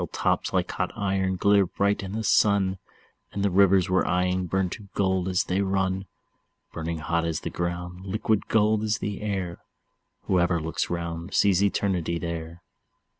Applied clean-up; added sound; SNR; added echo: none; none; none; none.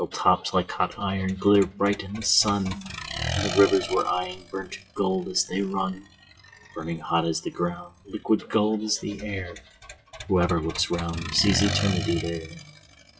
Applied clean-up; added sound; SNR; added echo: classical method WPE with log-MMSE.